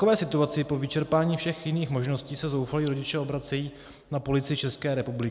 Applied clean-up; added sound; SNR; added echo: none; none; none; none.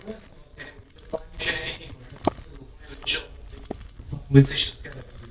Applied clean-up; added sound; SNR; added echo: neural mask model DeepFilterNet 3.